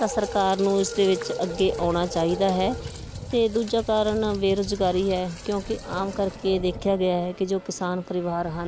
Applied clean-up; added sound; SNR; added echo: none; Rain; 15 dB; none.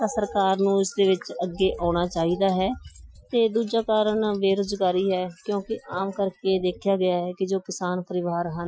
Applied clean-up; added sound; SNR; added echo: classical method Wiener filter.